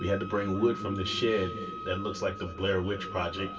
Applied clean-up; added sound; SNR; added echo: none; Wind instrument, woodwind instrument; 11 dB; reverberation time 2.4 s.